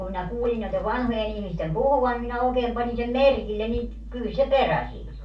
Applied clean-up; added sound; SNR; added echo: none; none; none; reverberation time 0.2 s.